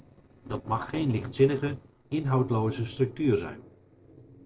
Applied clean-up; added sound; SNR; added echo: neural separator model SepFormer DNS4.